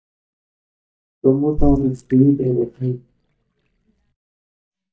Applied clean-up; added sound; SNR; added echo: neural mask model DeepFilterNet 3.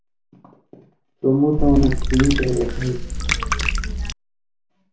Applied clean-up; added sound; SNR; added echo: none; Water / Liquid; -2 dB; reverberation time 0.3 s.